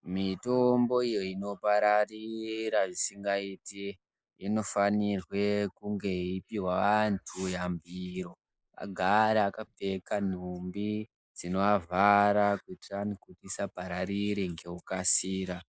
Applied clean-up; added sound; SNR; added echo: neural mask model Resemble Enhance denoiser.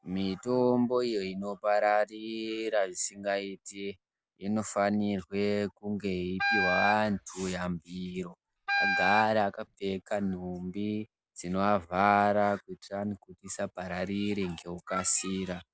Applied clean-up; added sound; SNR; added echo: none; Wind instrument, woodwind instrument; 1 dB; none.